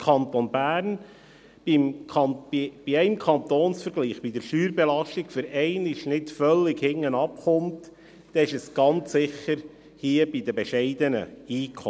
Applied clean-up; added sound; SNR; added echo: none; none; none; none.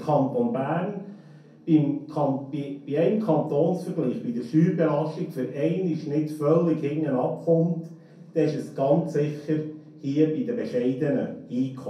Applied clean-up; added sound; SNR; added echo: none; none; none; reverberation time 0.5 s.